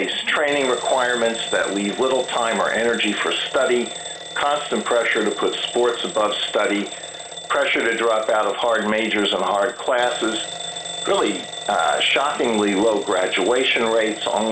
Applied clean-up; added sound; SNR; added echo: none; Alarm / Bell; 10 dB; none.